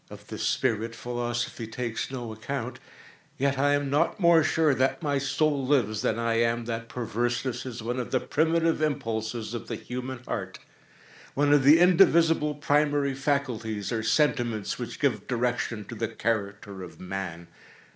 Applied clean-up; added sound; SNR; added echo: none; none; none; none.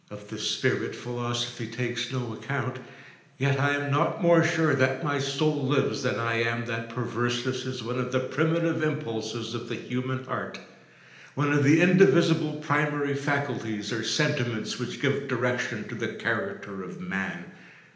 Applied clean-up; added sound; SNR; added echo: none; none; none; reverberation time 0.9 s.